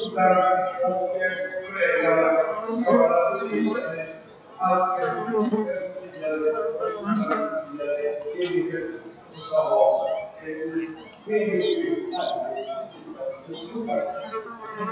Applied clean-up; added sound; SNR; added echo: classical method WPE with log-MMSE.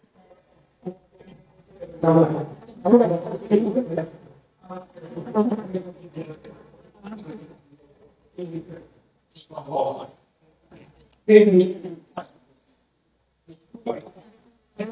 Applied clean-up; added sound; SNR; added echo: neural mask model DeepFilterNet 3.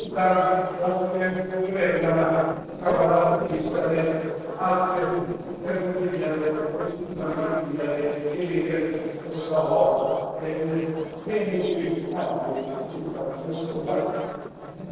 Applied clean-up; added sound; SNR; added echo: neural separator model SepFormer DNS4.